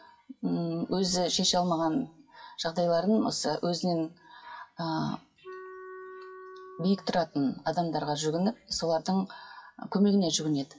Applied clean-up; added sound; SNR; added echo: classical method WPE with log-MMSE.